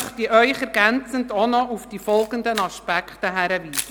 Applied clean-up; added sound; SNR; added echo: none; Camera; 16 dB; none.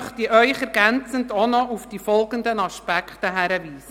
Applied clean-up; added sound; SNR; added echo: none; none; none; none.